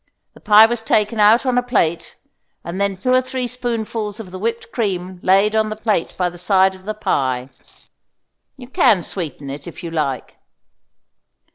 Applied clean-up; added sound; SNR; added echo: neural separator model SepFormer DNS4.